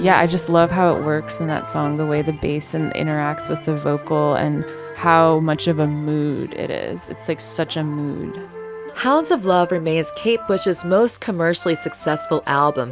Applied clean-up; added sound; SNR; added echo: none; Wind instrument, woodwind instrument; 15 dB; none.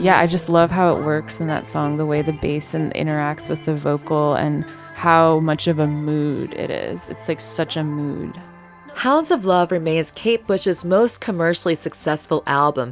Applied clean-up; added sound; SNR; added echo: none; none; none; none.